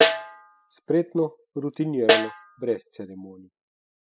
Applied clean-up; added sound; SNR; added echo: classical method spectral subtraction.